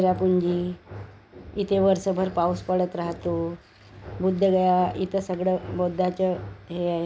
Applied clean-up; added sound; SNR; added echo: none; none; none; none.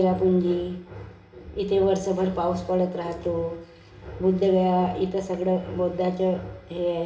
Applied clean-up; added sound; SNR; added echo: none; none; none; reverberation time 0.7 s.